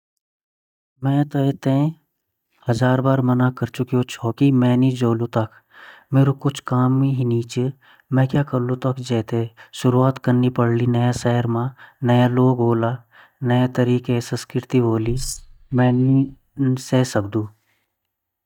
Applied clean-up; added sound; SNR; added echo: neural mask model DeepFilterNet 3.